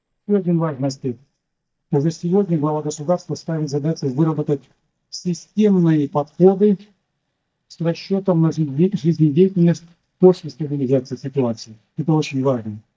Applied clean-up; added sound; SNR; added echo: neural mask model DeepFilterNet 3.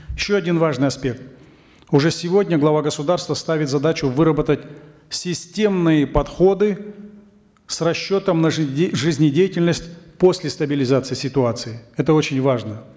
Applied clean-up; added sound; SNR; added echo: none; none; none; none.